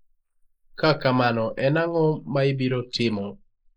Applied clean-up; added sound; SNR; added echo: neural mask model Resemble Enhance denoiser.